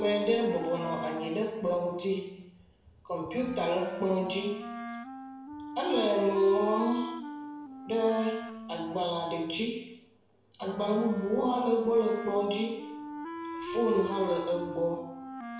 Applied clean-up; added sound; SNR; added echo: none; Wind instrument, woodwind instrument; 10 dB; reverberation time 0.8 s.